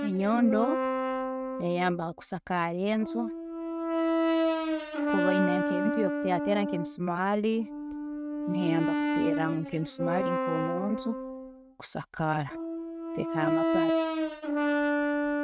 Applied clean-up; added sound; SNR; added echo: neural mask model RNNoise.